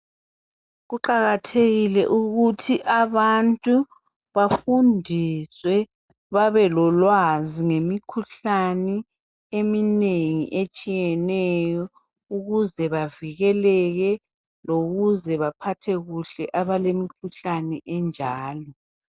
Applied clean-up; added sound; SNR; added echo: none; none; none; none.